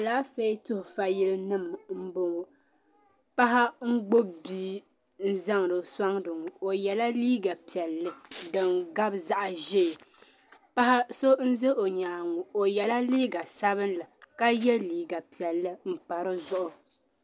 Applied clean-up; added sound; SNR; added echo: none; none; none; none.